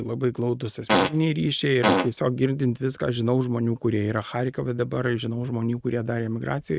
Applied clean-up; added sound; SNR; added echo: neural mask model RNNoise.